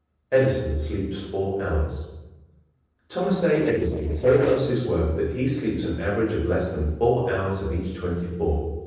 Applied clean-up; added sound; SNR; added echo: neural separator model SepFormer DNS4.